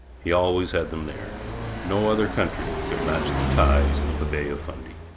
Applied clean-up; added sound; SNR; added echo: none; Car passing by; 0 dB; none.